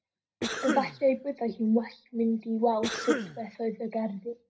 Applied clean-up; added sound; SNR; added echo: none; Cough; 5 dB; reverberation time 0.4 s.